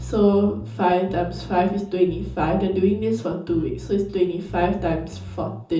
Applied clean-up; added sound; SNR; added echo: none; Bass guitar; 13 dB; reverberation time 0.6 s.